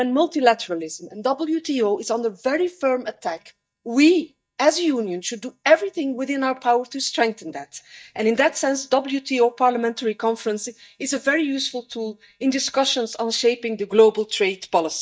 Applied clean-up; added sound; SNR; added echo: neural mask model DeepFilterNet 3.